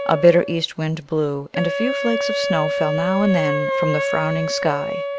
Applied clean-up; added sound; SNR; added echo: none; Wind instrument, woodwind instrument; 3 dB; none.